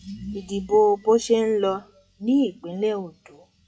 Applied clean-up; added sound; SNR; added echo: classical method WPE with log-MMSE.